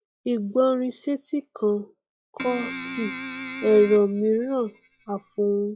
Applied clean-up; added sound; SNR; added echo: classical method log-MMSE.